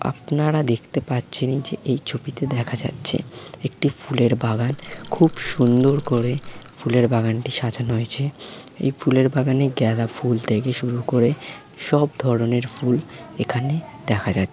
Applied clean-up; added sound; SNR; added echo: none; Rattle / Rattle (instrument); 14 dB; none.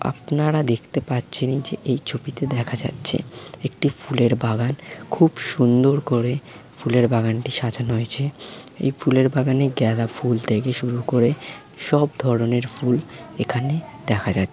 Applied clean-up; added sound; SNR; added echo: none; none; none; none.